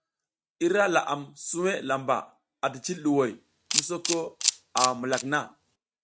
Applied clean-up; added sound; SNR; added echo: neural mask model RNNoise.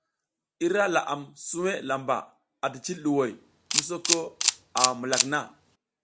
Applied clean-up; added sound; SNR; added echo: none; Camera; -1 dB; none.